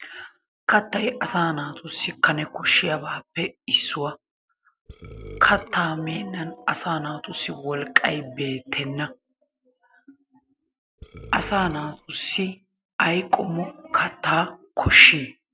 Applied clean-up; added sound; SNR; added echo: none; Burping, eructation; 15 dB; none.